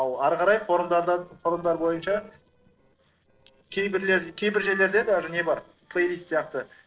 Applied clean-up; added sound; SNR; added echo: neural separator model SepFormer DNS4.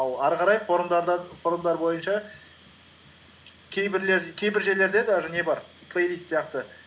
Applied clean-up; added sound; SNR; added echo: none; none; none; none.